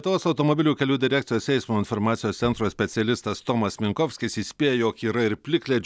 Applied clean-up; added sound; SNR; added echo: none; none; none; none.